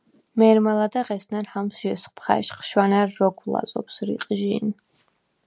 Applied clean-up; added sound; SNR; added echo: none; none; none; none.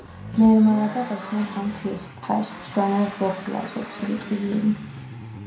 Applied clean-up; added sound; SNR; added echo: none; Accelerating, revving, vroom; 13 dB; reverberation time 0.4 s.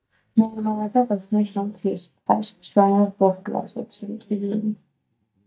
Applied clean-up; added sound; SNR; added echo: neural mask model DeepFilterNet 3.